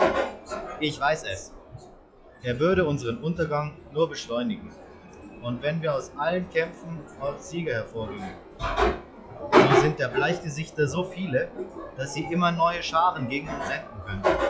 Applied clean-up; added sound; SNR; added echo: classical method log-MMSE.